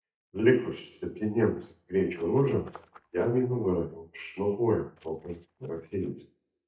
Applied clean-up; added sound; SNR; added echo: neural mask model DeepFilterNet 3.